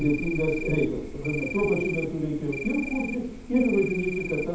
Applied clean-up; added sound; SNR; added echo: none; Cricket; 9 dB; reverberation time 0.8 s.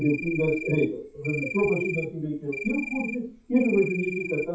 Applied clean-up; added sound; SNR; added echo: classical method WPE with log-MMSE.